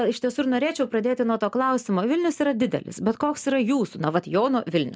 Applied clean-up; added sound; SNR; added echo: none; none; none; none.